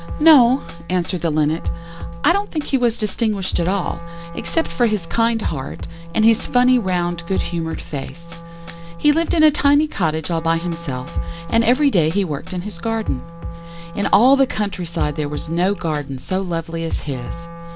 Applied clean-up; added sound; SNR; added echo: none; Wind instrument, woodwind instrument + Drum kit; 10 dB; none.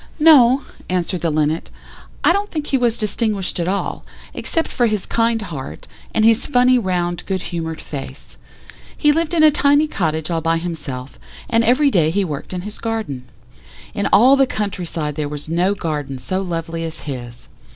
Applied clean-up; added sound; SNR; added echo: none; none; none; none.